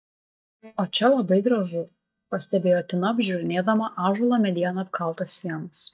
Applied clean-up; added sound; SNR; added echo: neural mask model DeepFilterNet 3.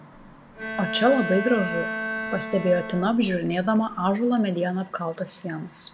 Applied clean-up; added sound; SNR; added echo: none; Bowed string instrument; 8 dB; reverberation time 1.8 s.